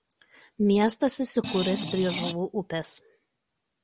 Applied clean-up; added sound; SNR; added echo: none; Screech; 6 dB; none.